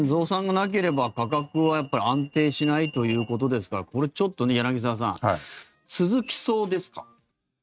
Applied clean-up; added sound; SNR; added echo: neural mask model RNNoise.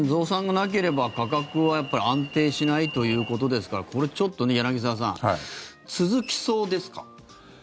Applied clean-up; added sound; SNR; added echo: none; Alarm; 14 dB; none.